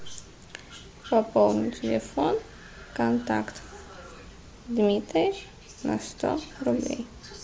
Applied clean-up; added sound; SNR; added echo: none; none; none; none.